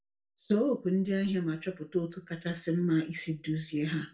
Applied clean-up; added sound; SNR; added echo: none; none; none; reverberation time 0.2 s.